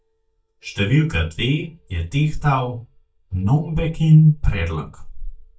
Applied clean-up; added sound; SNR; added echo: neural mask model DeepFilterNet 3.